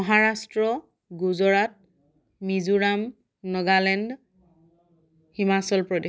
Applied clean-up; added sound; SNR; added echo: none; none; none; none.